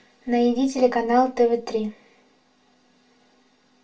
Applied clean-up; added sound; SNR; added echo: none; none; none; reverberation time 0.2 s.